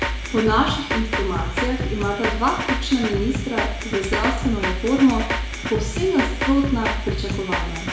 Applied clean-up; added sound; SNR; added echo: none; Drum kit; 2 dB; reverberation time 0.6 s.